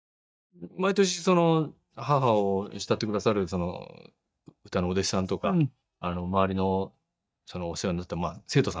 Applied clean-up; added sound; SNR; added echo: neural mask model DeepFilterNet 3.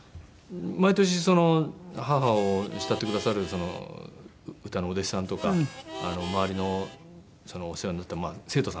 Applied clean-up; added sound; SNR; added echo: none; Harmonica; 13 dB; none.